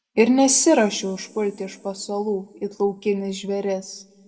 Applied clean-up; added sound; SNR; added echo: none; none; none; reverberation time 1.7 s.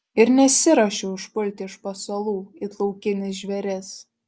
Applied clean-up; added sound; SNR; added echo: none; none; none; none.